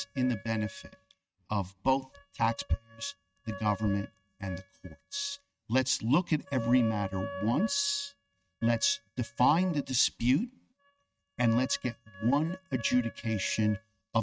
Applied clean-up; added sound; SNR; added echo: neural mask model RNNoise.